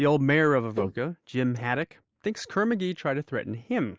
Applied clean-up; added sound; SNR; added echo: neural mask model Resemble Enhance denoiser.